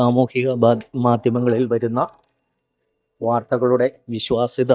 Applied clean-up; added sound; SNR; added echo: neural mask model DeepFilterNet 3.